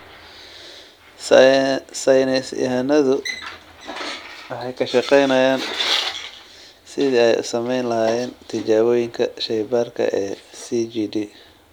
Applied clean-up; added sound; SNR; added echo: none; none; none; none.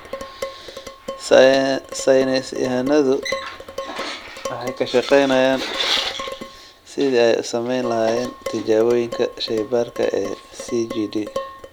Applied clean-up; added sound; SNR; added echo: none; Dishes, pots, and pans; 14 dB; none.